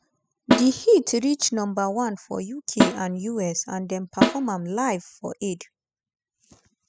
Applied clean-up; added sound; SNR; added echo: classical method spectral subtraction.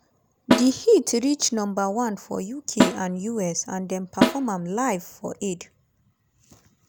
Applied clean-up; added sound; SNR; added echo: none; Snare drum; 1 dB; none.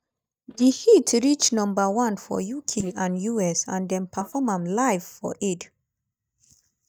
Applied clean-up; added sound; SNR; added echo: neural mask model DeepFilterNet 3.